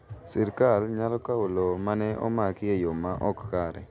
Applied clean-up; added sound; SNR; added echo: none; none; none; none.